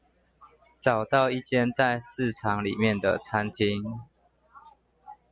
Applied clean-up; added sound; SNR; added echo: none; none; none; none.